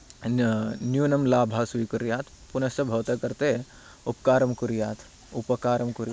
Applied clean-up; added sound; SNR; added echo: none; none; none; none.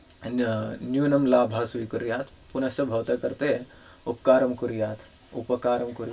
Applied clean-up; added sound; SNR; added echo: none; none; none; reverberation time 0.2 s.